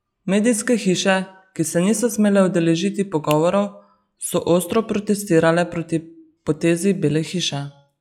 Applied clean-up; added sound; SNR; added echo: classical method log-MMSE.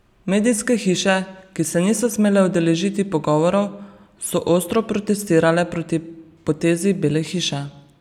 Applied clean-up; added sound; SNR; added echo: none; none; none; none.